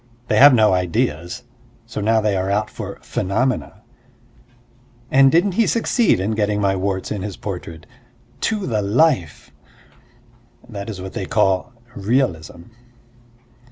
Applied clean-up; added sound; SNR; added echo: none; none; none; none.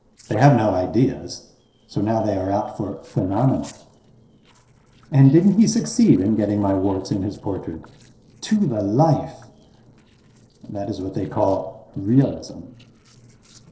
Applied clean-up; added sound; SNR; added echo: neural separator model SepFormer DNS4.